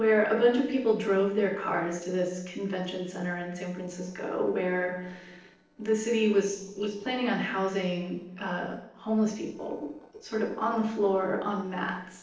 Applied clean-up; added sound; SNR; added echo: neural separator model SepFormer DNS4.